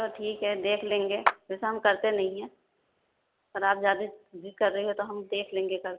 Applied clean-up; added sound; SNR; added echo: none; Clapping; 4 dB; none.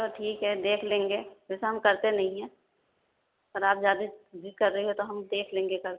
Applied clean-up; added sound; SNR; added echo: none; none; none; none.